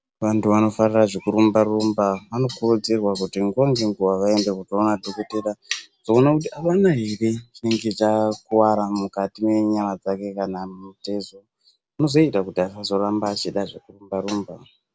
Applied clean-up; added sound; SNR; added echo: none; none; none; none.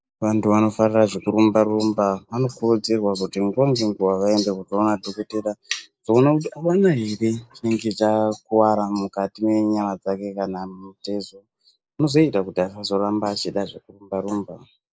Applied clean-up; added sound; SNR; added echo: neural mask model Resemble Enhance denoiser.